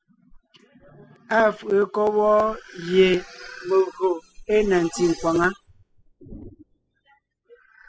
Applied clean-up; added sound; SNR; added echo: classical method spectral subtraction.